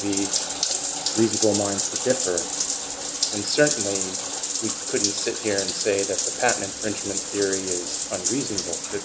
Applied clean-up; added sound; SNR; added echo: none; Bathtub (filling or washing); -1 dB; none.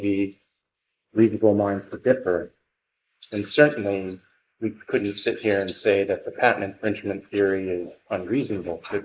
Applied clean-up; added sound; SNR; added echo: neural mask model Resemble Enhance denoiser.